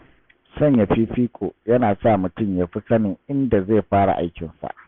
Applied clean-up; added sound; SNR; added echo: none; none; none; none.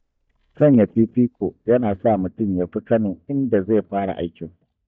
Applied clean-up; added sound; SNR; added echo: neural mask model DeepFilterNet 3.